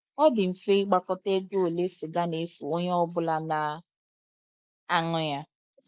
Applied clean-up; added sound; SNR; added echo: neural mask model Resemble Enhance denoiser.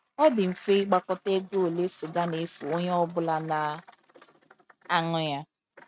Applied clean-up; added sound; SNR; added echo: neural mask model RNNoise.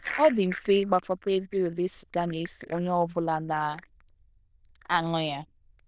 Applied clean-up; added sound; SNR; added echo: neural diffusion model UNIVERSE++.